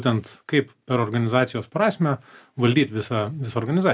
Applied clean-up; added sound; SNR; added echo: none; none; none; none.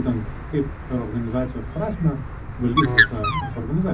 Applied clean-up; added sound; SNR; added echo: none; Bird; 1 dB; reverberation time 0.4 s.